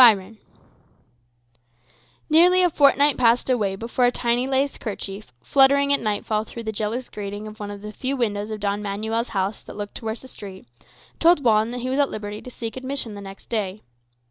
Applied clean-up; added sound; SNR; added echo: none; none; none; none.